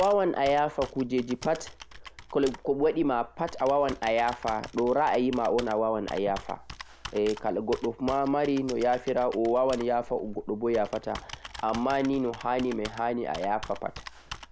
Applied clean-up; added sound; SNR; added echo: none; Computer keyboard; 16 dB; none.